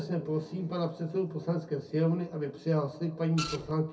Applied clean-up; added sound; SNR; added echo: none; Printer; 6 dB; reverberation time 0.3 s.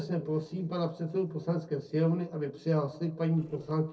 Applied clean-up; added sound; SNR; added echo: neural separator model SepFormer DNS4.